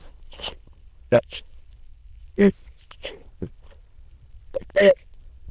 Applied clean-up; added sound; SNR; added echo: neural diffusion model UNIVERSE++.